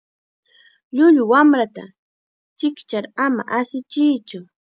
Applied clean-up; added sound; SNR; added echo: none; none; none; none.